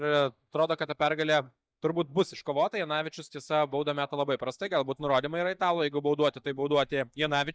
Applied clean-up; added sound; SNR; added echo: neural mask model DeepFilterNet 3.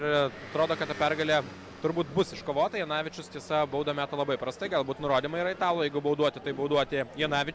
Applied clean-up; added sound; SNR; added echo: none; Motor vehicle (road) / Engine; 19 dB; none.